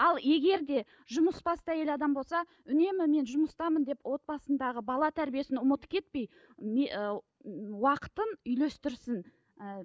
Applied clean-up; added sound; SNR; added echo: none; none; none; none.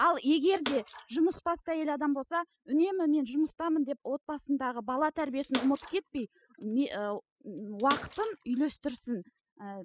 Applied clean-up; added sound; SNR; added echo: classical method spectral subtraction.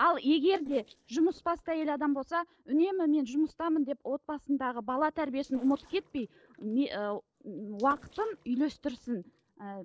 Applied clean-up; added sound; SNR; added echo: neural separator model SepFormer DNS4.